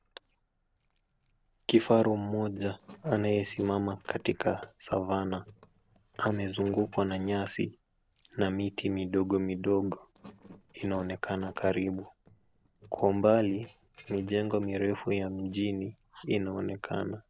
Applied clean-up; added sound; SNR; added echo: neural separator model SepFormer DNS4.